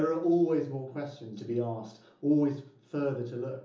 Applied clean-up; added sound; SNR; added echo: none; none; none; reverberation time 1.2 s.